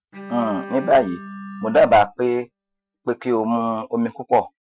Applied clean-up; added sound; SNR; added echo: classical method Wiener filter.